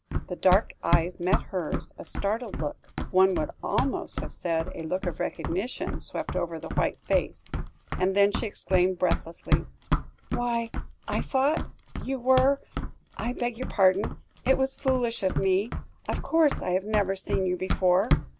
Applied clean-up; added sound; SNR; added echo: none; Run; 4 dB; none.